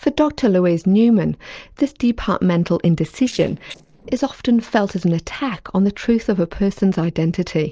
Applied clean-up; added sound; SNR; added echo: neural separator model SepFormer DNS4.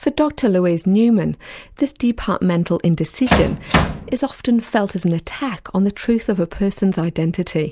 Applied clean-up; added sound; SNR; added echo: none; Bass drum; 0 dB; none.